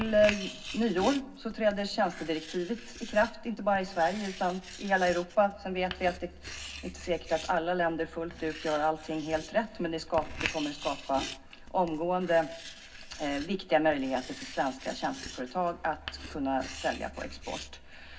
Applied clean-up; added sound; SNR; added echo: none; Writing; 12 dB; reverberation time 0.4 s.